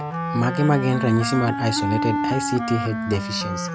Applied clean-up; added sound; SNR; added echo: none; Wind instrument, woodwind instrument; 3 dB; none.